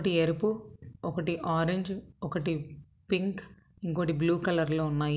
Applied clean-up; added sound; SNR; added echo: none; none; none; none.